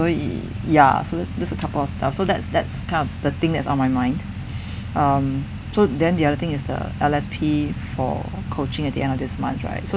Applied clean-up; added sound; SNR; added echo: none; none; none; none.